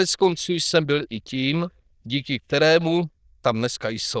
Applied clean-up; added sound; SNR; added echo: neural diffusion model UNIVERSE++.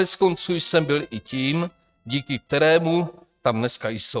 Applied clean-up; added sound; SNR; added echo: neural mask model RNNoise.